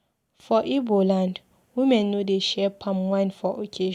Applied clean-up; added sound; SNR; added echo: none; none; none; none.